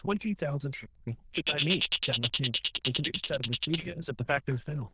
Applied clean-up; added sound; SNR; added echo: neural diffusion model UNIVERSE++.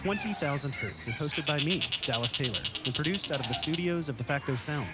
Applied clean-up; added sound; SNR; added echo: none; Bird; 4 dB; none.